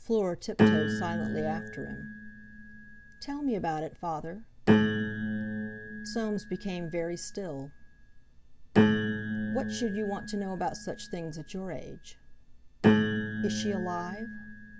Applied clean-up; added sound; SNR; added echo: none; Piano; -4 dB; none.